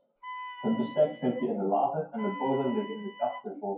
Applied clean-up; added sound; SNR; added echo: classical method WPE with log-MMSE.